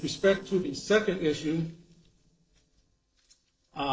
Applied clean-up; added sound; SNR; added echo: neural separator model SepFormer DNS4.